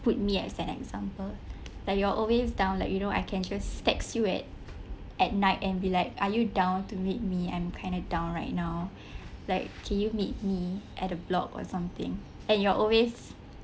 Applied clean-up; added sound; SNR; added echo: none; none; none; none.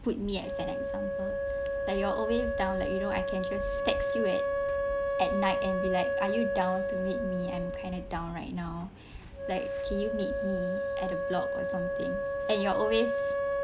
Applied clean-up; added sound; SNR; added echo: none; Wind instrument, woodwind instrument; -2 dB; none.